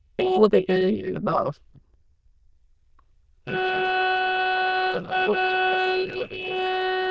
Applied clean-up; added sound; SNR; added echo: neural diffusion model UNIVERSE++.